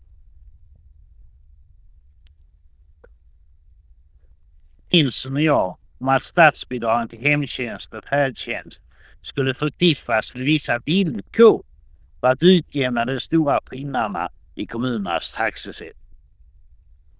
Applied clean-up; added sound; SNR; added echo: neural diffusion model UNIVERSE++.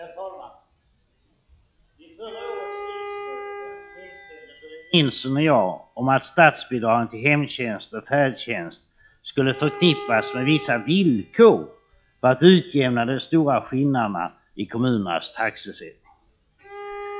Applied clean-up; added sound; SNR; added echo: classical method log-MMSE.